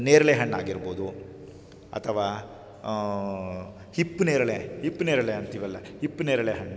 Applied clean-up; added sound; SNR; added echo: none; none; none; none.